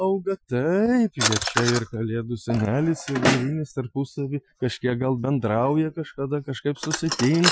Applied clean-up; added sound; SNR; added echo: classical method Wiener filter.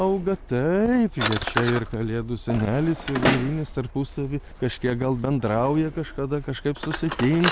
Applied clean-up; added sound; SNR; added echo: none; Drawer open or close; 6 dB; none.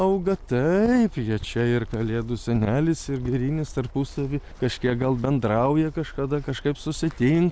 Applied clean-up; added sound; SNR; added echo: none; none; none; none.